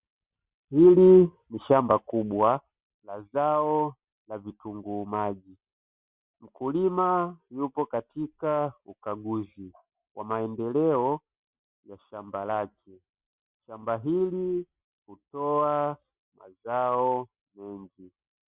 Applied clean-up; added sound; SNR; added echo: none; none; none; none.